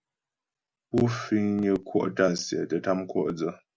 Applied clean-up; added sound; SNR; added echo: none; none; none; none.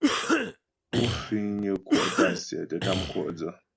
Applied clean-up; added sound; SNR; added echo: none; Cough; -1 dB; none.